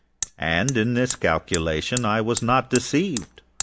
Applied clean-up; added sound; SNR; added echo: none; Hammer; 11 dB; none.